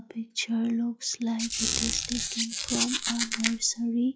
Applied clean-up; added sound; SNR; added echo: classical method log-MMSE.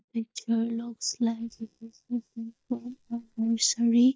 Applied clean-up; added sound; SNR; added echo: neural mask model DeepFilterNet 3.